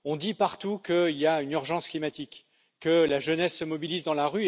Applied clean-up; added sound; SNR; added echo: none; none; none; none.